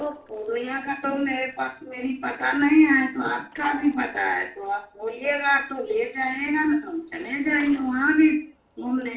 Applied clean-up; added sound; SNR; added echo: neural separator model SepFormer DNS4.